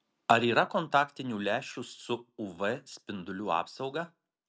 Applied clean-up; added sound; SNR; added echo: none; none; none; none.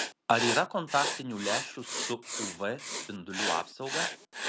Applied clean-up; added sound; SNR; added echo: none; Writing; 2 dB; none.